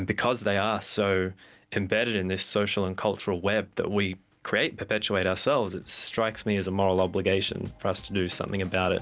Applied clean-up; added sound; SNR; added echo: none; none; none; none.